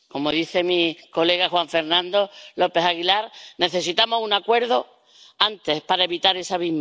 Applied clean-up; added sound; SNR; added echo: none; none; none; none.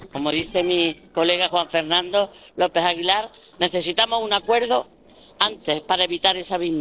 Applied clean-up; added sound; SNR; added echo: neural separator model SepFormer DNS4.